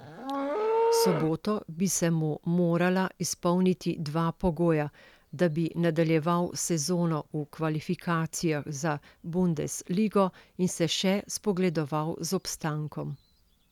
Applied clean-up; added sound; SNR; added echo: none; Livestock, farm animals, working animals; 9 dB; none.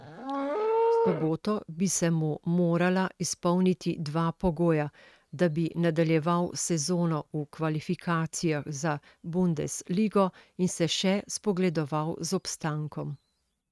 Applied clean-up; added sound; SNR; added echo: neural mask model RNNoise.